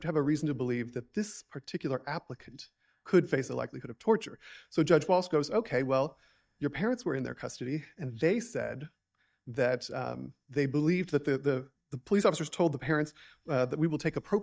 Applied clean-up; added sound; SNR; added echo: neural mask model DeepFilterNet 3.